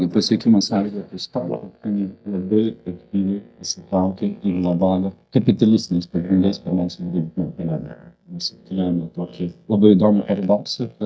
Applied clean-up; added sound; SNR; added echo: neural mask model DeepFilterNet 3.